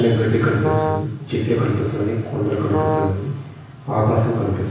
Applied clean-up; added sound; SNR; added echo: none; Brass instrument; 3 dB; reverberation time 1.1 s.